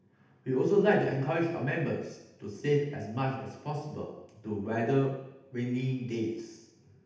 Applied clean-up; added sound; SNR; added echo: none; none; none; reverberation time 0.8 s.